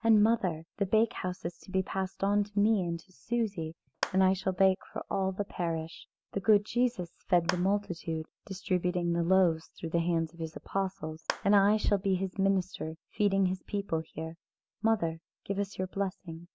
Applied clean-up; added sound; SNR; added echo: none; Clapping; 13 dB; none.